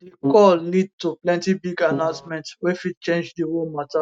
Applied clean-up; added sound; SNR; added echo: neural mask model DeepFilterNet 3.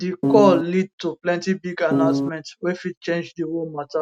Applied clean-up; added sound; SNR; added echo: neural mask model RNNoise.